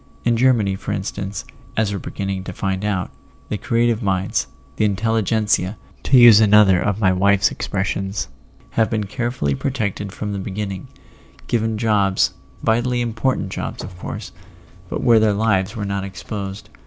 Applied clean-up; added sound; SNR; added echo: none; none; none; none.